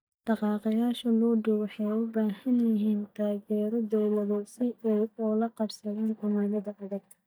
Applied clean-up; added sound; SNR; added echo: neural mask model DeepFilterNet 3.